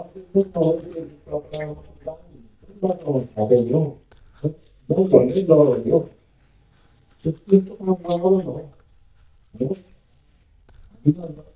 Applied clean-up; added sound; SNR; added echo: neural mask model DeepFilterNet 3.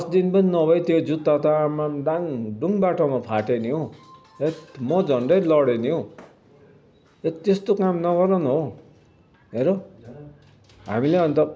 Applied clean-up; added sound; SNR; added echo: none; none; none; none.